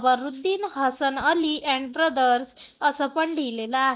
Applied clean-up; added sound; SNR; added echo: none; none; none; none.